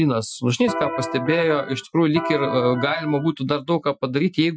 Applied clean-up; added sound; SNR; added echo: classical method Wiener filter.